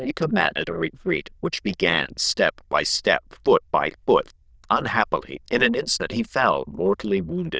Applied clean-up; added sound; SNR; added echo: neural diffusion model UNIVERSE++.